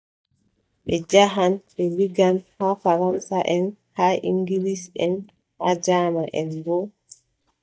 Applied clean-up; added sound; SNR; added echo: neural mask model DeepFilterNet 3.